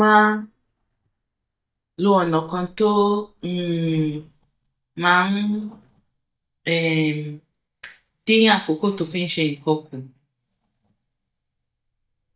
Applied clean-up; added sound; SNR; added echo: neural mask model DeepFilterNet 3.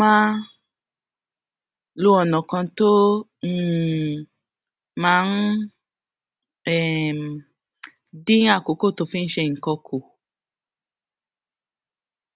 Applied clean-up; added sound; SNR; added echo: none; none; none; none.